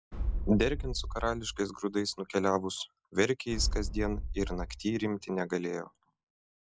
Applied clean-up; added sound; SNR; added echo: classical method log-MMSE.